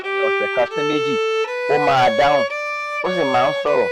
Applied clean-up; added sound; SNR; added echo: none; Bowed string instrument; 1 dB; none.